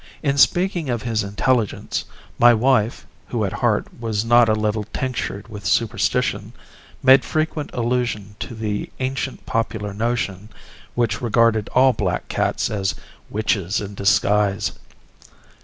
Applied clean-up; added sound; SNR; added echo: none; none; none; none.